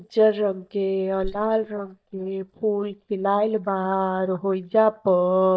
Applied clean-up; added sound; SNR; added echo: neural mask model DeepFilterNet 3.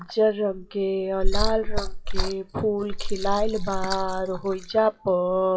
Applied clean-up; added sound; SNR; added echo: classical method WPE with log-MMSE.